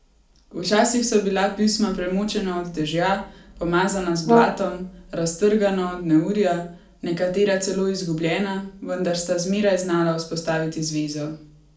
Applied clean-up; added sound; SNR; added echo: none; Brass instrument; 0 dB; reverberation time 0.3 s.